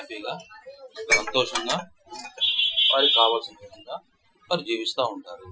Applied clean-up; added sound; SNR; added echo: classical method Wiener filter.